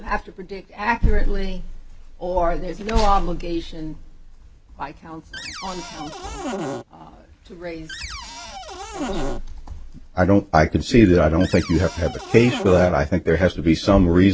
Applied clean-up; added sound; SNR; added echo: none; Cupboard open or close; 11 dB; none.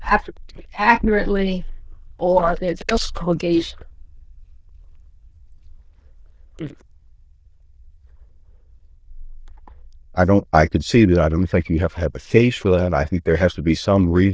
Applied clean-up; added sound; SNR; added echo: neural diffusion model UNIVERSE++.